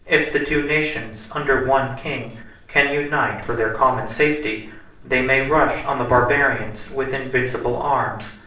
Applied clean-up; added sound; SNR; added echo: neural separator model SepFormer DNS4.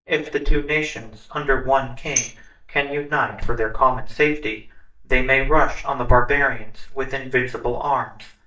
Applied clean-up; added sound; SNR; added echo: neural mask model DeepFilterNet 3.